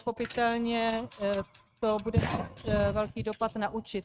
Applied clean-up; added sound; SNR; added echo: neural mask model RNNoise.